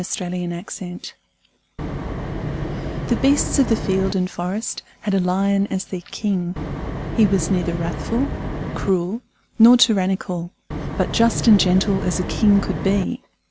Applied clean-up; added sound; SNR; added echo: none; Wind; 5 dB; none.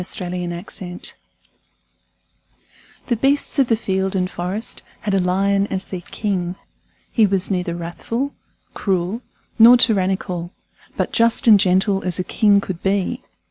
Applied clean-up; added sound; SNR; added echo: none; none; none; none.